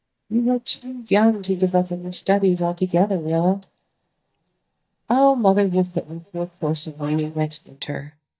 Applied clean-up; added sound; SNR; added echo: neural mask model DeepFilterNet 3.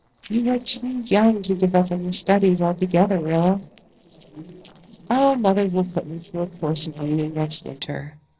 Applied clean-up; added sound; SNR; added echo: neural separator model SepFormer DNS4.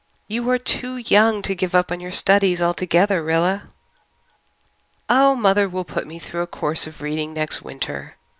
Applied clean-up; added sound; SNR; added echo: none; none; none; none.